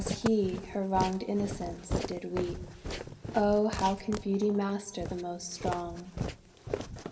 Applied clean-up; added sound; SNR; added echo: none; Walk, footsteps; 6 dB; reverberation time 2.1 s.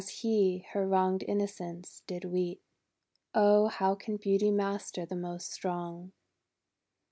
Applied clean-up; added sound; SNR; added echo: none; none; none; none.